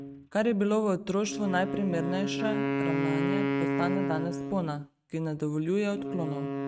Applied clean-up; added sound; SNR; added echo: neural mask model RNNoise.